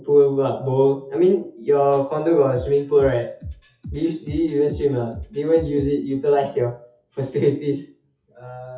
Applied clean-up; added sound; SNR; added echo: classical method WPE with log-MMSE.